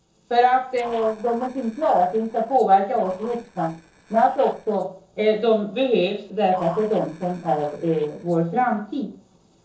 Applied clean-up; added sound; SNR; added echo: neural separator model SepFormer DNS4.